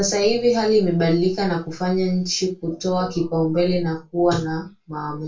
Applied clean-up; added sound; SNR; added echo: none; none; none; reverberation time 0.2 s.